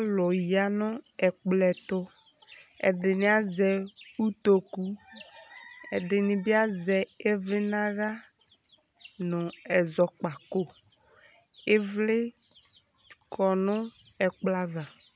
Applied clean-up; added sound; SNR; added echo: none; none; none; none.